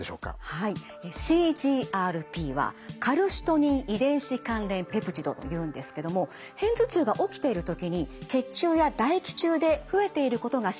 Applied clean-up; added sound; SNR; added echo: none; none; none; none.